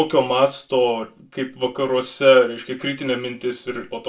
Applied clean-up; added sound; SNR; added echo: none; none; none; reverberation time 0.2 s.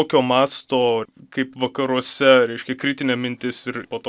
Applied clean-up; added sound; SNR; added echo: none; none; none; none.